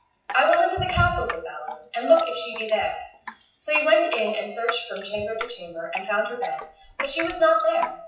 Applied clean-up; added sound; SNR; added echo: classical method WPE with log-MMSE.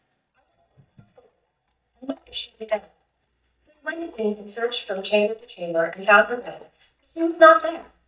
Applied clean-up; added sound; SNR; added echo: neural mask model DeepFilterNet 3.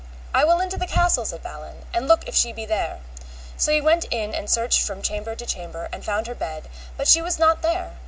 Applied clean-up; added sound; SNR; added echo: none; none; none; none.